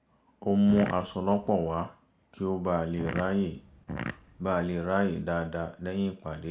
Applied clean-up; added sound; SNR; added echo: none; Fart; 10 dB; reverberation time 0.4 s.